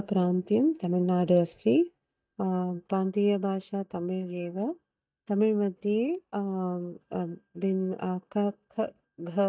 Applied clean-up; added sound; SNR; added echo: neural mask model DeepFilterNet 3.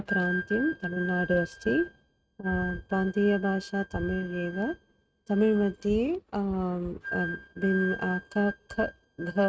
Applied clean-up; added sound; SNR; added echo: neural mask model RNNoise.